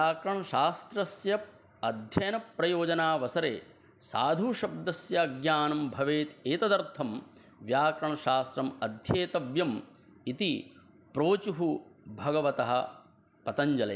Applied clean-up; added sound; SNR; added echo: none; none; none; none.